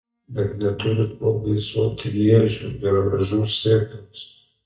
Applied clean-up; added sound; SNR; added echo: neural mask model DeepFilterNet 3.